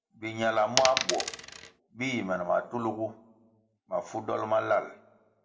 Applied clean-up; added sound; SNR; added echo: none; Coin (dropping); 1 dB; reverberation time 0.4 s.